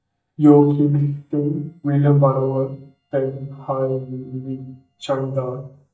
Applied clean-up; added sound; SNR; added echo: neural mask model DeepFilterNet 3.